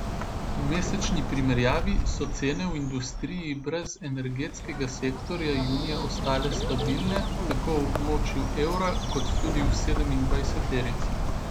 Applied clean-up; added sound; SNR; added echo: none; Bird; -2 dB; none.